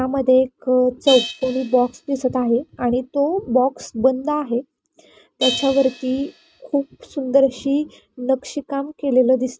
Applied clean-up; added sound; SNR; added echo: neural mask model RNNoise.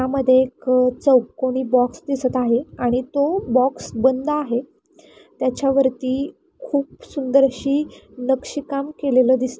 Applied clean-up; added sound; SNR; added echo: none; none; none; none.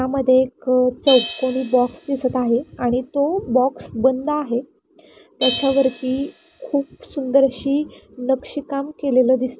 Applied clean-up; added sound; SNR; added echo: none; Crash cymbal; 14 dB; none.